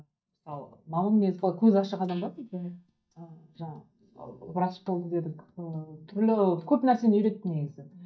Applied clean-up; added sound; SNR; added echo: neural mask model DeepFilterNet 3.